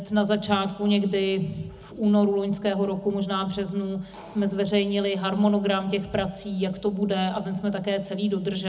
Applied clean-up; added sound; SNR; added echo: none; none; none; reverberation time 0.4 s.